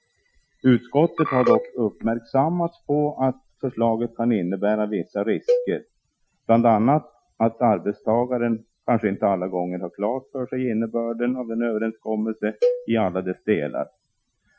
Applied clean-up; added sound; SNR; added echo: classical method Wiener filter.